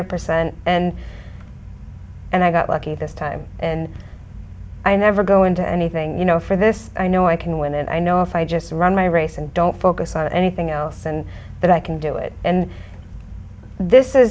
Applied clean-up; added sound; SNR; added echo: none; none; none; none.